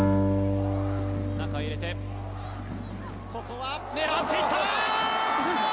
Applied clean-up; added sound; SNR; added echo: none; Acoustic guitar; 0 dB; none.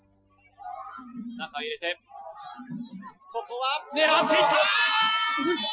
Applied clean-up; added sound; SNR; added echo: classical method Wiener filter.